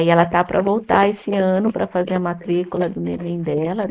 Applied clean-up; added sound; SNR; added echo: neural mask model Resemble Enhance denoiser.